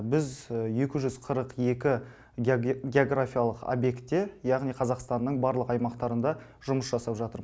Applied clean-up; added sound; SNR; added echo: none; none; none; none.